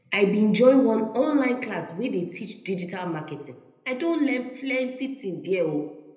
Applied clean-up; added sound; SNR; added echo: none; none; none; reverberation time 0.7 s.